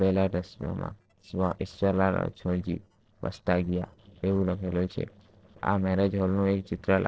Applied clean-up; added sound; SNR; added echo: neural separator model SepFormer DNS4.